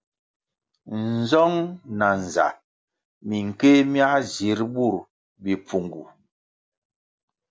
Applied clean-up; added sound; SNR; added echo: none; none; none; none.